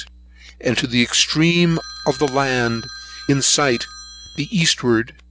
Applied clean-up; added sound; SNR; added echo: none; Telephone; 16 dB; none.